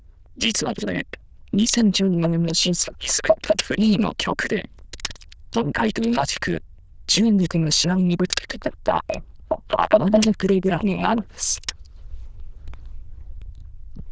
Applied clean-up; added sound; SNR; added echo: neural diffusion model UNIVERSE++.